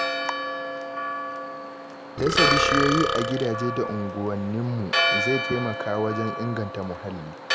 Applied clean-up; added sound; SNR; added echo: none; Burping, eructation + Church bell; -1 dB; none.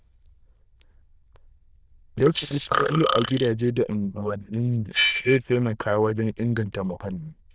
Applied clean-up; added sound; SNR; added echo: neural diffusion model UNIVERSE++.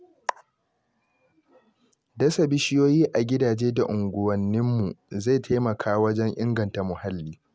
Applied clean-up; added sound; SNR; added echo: none; none; none; none.